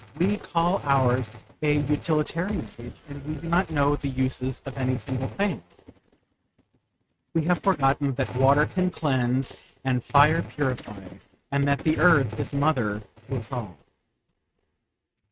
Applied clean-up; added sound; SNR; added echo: neural mask model RNNoise.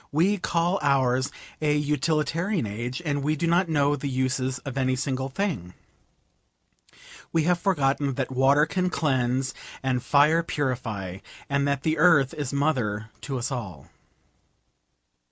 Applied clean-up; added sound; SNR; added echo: none; none; none; none.